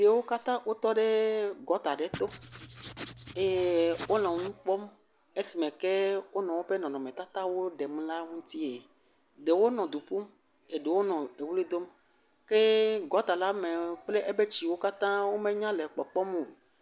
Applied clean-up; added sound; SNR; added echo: none; Writing; 13 dB; none.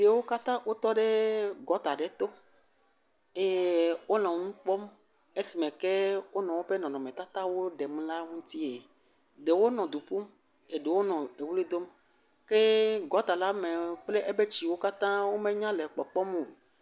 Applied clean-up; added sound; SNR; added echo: none; none; none; none.